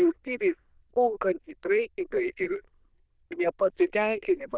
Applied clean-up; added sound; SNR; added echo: neural diffusion model UNIVERSE++.